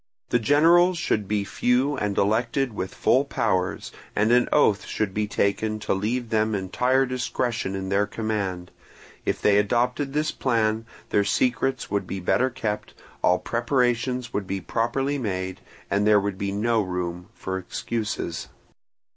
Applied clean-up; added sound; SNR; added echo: none; none; none; none.